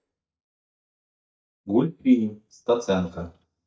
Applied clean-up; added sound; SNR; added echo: neural mask model DeepFilterNet 3.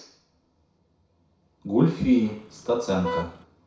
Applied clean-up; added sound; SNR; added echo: none; Vehicle horn, car horn, honking; 9 dB; reverberation time 0.6 s.